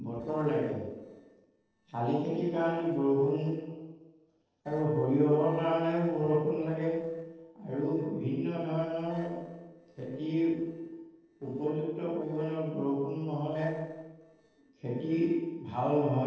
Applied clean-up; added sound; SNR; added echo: neural separator model SepFormer DNS4.